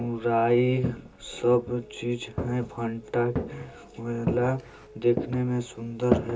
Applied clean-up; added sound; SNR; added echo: none; Walk, footsteps; 7 dB; reverberation time 0.2 s.